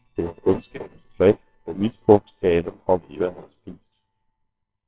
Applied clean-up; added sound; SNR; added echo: neural separator model SepFormer WHAMR!.